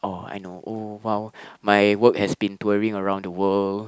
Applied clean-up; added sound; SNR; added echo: none; none; none; none.